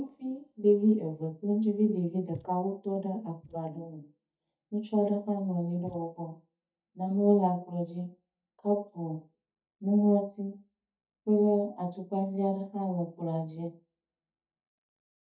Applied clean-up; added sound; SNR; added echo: neural mask model DeepFilterNet 3.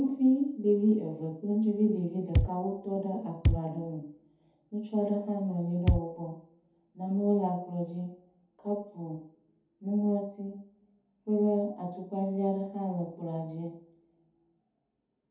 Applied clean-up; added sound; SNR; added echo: none; Bass drum; -4 dB; reverberation time 0.6 s.